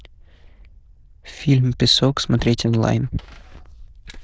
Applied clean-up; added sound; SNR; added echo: neural diffusion model UNIVERSE++.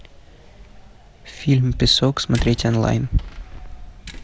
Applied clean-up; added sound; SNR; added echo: none; Slam; 14 dB; none.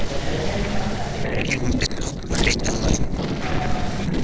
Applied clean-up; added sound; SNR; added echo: neural separator model SepFormer DNS4.